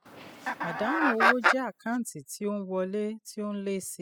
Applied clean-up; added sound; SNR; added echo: classical method spectral subtraction.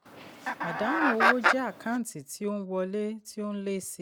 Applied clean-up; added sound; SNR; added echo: none; Chicken, rooster; -4 dB; none.